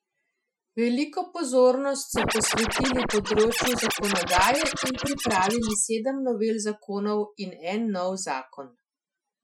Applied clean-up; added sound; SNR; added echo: classical method Wiener filter.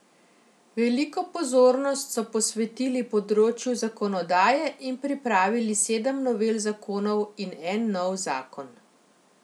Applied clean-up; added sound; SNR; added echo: none; none; none; none.